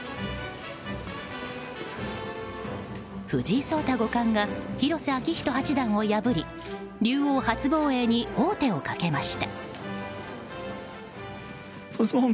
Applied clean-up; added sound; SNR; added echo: none; none; none; none.